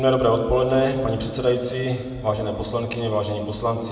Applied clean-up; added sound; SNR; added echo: none; none; none; reverberation time 1.9 s.